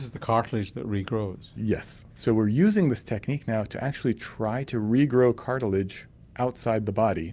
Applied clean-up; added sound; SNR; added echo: none; none; none; none.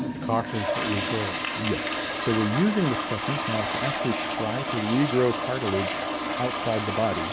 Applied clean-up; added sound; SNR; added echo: none; Toilet flush; 1 dB; none.